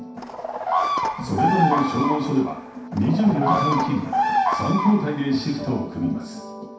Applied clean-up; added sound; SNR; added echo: none; Bird vocalization, bird call, bird song; 1 dB; reverberation time 0.6 s.